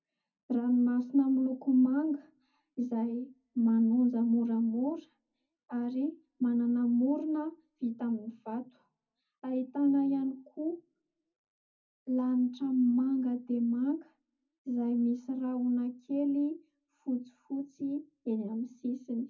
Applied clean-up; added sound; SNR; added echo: none; none; none; reverberation time 0.4 s.